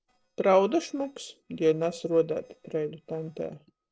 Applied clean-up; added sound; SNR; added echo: neural separator model SepFormer DNS4.